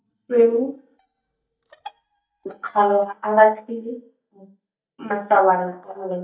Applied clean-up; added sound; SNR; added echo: neural mask model DeepFilterNet 3.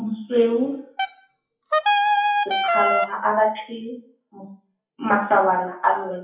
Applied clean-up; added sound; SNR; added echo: classical method WPE with log-MMSE.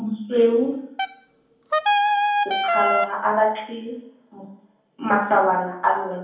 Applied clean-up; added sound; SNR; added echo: none; Wind instrument, woodwind instrument; -2 dB; reverberation time 0.7 s.